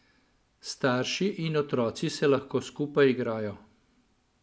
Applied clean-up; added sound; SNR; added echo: none; none; none; none.